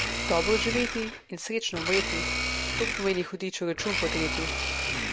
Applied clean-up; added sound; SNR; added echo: none; Domestic sounds, home sounds; 0 dB; none.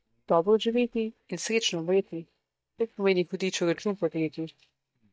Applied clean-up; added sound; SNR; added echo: neural mask model DeepFilterNet 3.